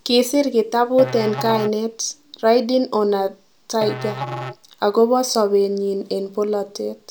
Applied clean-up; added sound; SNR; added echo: none; Musical instrument; 14 dB; none.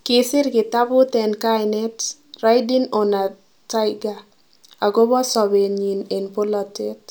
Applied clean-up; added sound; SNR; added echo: none; none; none; none.